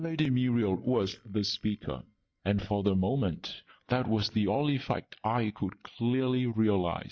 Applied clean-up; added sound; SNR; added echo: neural mask model DeepFilterNet 3.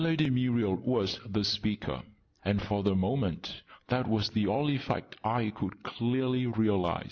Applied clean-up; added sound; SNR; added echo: none; none; none; none.